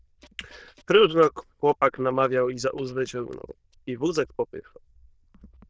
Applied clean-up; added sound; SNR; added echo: neural diffusion model UNIVERSE++.